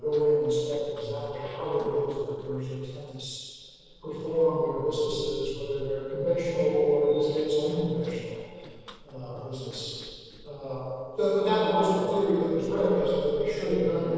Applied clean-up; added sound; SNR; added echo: neural separator model SepFormer DNS4.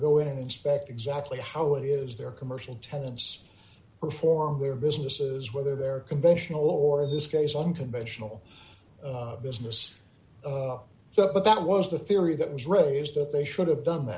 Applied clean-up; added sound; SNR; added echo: none; none; none; none.